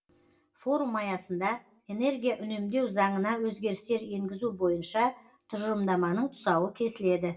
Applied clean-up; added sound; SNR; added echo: none; none; none; reverberation time 0.2 s.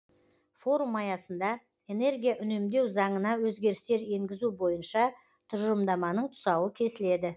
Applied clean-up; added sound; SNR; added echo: none; none; none; none.